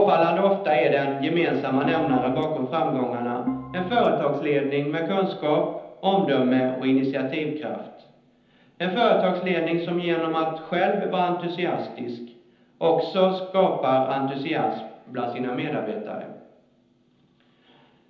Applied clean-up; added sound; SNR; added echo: none; Organ; 10 dB; reverberation time 0.9 s.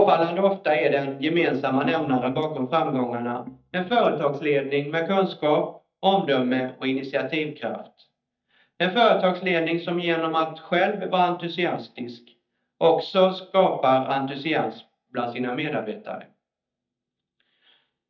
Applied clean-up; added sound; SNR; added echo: neural mask model DeepFilterNet 3.